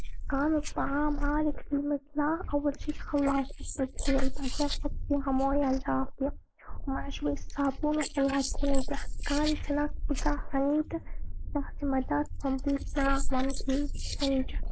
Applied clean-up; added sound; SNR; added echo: neural mask model Resemble Enhance denoiser.